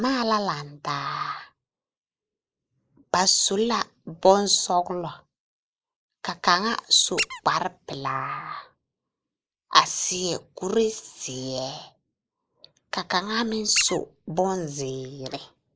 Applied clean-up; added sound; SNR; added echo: neural mask model Resemble Enhance denoiser.